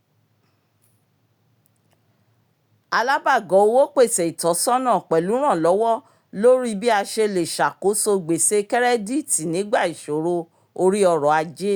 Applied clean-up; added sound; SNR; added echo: none; none; none; none.